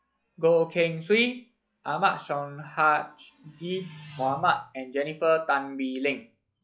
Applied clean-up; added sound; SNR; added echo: classical method log-MMSE.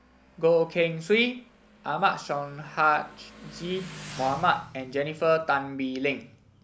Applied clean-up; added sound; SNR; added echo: none; Motorcycle; 20 dB; none.